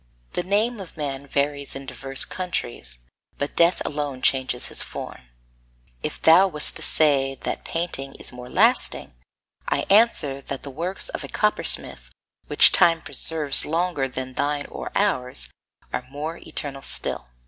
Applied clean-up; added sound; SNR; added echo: none; none; none; none.